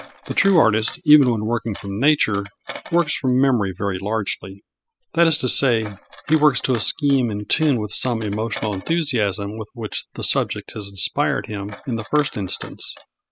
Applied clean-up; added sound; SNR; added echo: classical method spectral subtraction.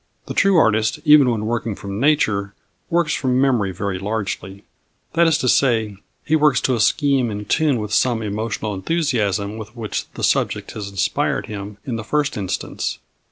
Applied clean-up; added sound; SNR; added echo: none; none; none; none.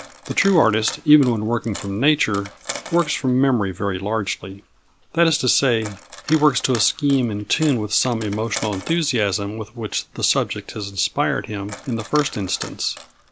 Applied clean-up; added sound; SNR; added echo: none; Coin (dropping); 17 dB; none.